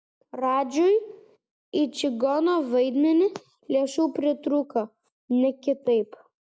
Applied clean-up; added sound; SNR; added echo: none; none; none; none.